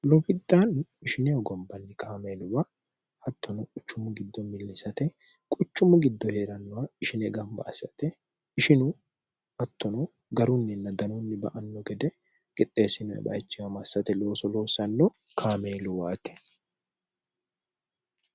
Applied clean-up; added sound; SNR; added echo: none; none; none; none.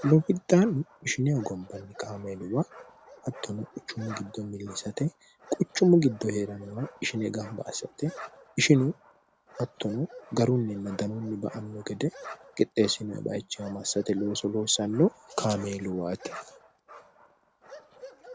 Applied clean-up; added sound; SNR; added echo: none; Bark; 19 dB; none.